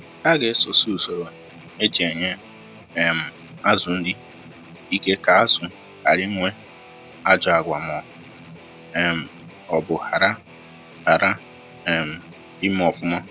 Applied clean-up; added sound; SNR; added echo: none; Guitar; 20 dB; none.